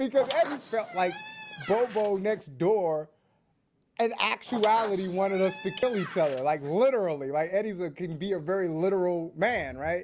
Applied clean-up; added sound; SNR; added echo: none; Squeak; 13 dB; none.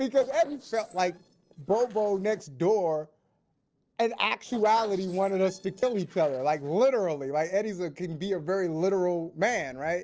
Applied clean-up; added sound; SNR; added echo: neural separator model SepFormer DNS4.